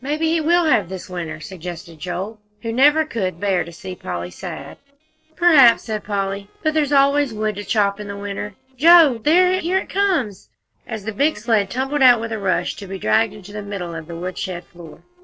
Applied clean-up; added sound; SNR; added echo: neural separator model SepFormer DNS4.